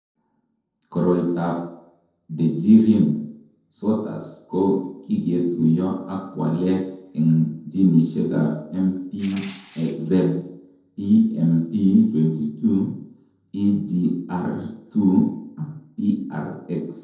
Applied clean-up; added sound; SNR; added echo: neural separator model SepFormer DNS4.